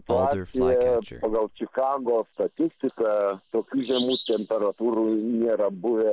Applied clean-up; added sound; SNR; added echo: none; Bird vocalization, bird call, bird song; 13 dB; none.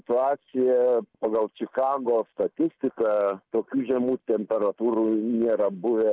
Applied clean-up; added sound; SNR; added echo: none; none; none; none.